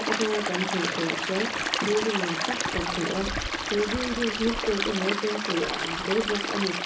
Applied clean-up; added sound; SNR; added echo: none; Stream; 0 dB; reverberation time 0.3 s.